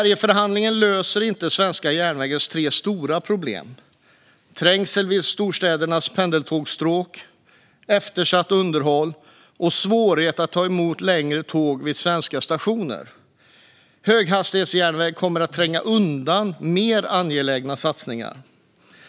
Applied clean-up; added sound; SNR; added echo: none; none; none; none.